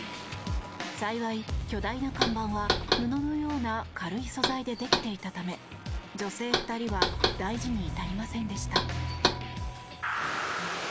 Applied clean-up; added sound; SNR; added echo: none; Knock; 1 dB; none.